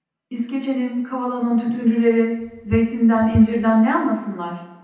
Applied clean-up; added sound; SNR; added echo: none; Walk, footsteps / Bird vocalization, bird call, bird song; 12 dB; reverberation time 0.9 s.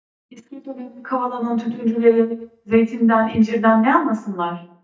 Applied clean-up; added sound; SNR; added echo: neural mask model DeepFilterNet 3.